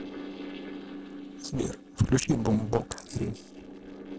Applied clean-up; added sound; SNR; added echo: neural separator model SepFormer DNS4.